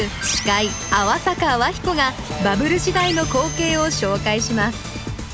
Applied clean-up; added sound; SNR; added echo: none; Electric guitar; 10 dB; none.